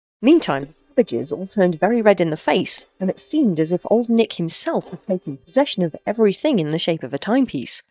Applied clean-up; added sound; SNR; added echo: neural mask model DeepFilterNet 3.